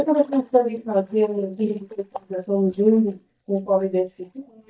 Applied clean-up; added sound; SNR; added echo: neural mask model DeepFilterNet 3.